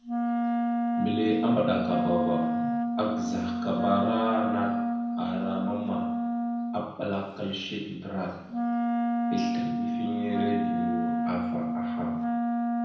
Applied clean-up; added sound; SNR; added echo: none; Wind instrument, woodwind instrument; -3 dB; reverberation time 0.9 s.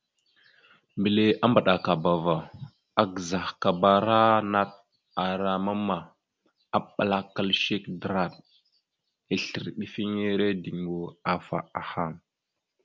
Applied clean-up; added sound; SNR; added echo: none; none; none; none.